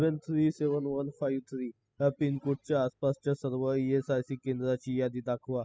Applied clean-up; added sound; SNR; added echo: classical method spectral subtraction.